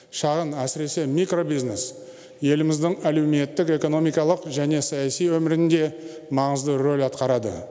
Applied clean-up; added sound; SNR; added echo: none; none; none; none.